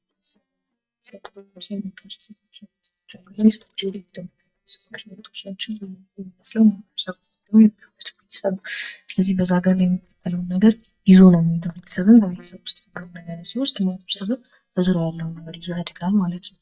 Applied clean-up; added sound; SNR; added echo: neural mask model DeepFilterNet 3.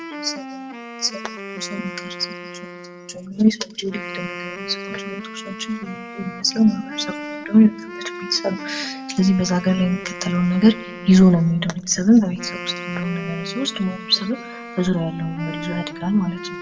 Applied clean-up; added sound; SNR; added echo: none; Wind instrument, woodwind instrument; 12 dB; reverberation time 1.2 s.